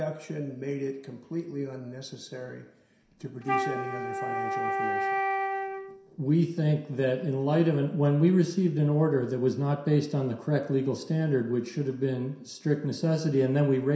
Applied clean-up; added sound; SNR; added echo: none; Wind instrument, woodwind instrument; 3 dB; reverberation time 0.7 s.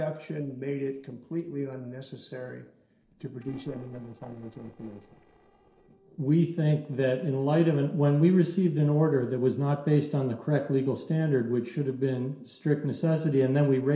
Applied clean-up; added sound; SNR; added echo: neural separator model SepFormer DNS4.